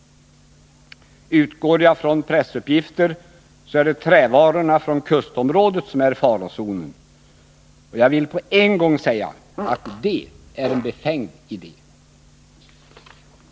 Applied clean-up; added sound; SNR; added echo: none; Fart; 13 dB; none.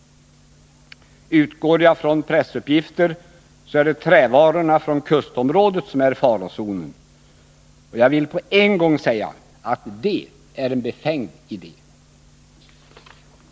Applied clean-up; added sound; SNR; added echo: none; none; none; none.